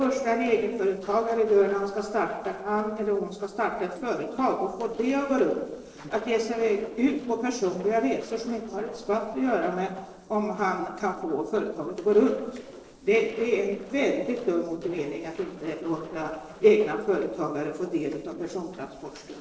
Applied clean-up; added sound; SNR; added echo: neural separator model SepFormer DNS4.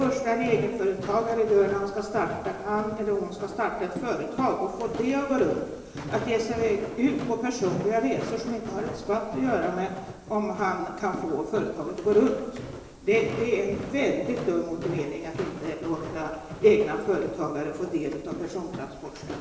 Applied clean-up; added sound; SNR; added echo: none; Walk, footsteps; 12 dB; reverberation time 1.0 s.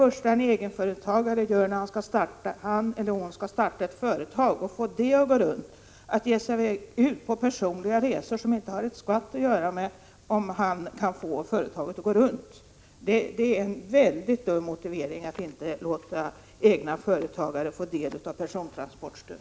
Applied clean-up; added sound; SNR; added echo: none; none; none; none.